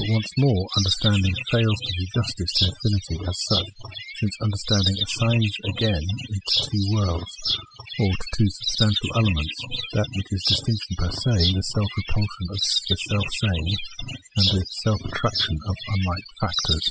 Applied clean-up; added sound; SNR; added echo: classical method spectral subtraction.